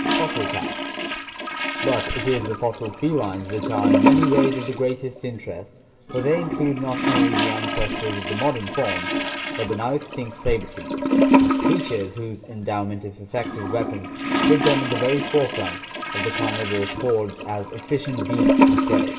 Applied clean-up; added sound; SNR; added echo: none; Toilet flush / Gurgling; -2 dB; reverberation time 2.8 s.